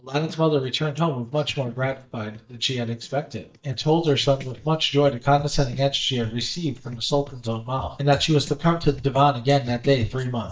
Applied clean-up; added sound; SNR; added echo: neural mask model DeepFilterNet 3.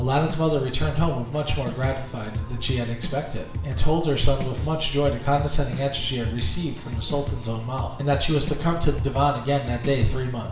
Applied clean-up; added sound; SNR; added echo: none; Drum kit; 9 dB; reverberation time 0.7 s.